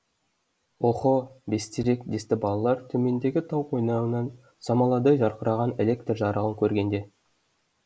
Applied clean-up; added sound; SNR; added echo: none; none; none; none.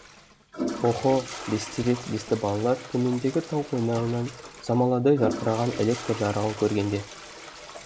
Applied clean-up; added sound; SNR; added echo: none; Toilet flush; 11 dB; none.